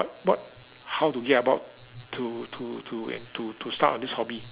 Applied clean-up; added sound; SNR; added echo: none; none; none; none.